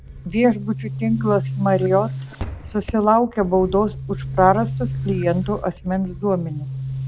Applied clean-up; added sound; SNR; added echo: none; Boom; 8 dB; none.